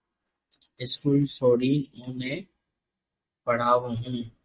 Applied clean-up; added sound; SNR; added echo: neural mask model DeepFilterNet 3.